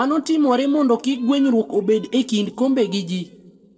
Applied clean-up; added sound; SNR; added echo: neural separator model SepFormer DNS4.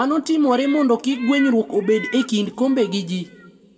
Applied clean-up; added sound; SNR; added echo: none; Meow; 16 dB; reverberation time 0.2 s.